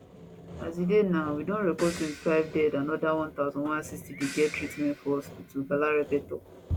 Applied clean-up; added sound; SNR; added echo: none; Crash cymbal + Sawing; 15 dB; none.